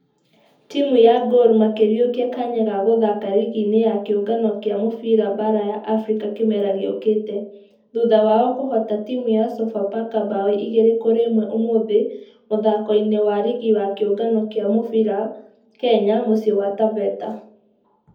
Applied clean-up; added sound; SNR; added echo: none; none; none; reverberation time 0.7 s.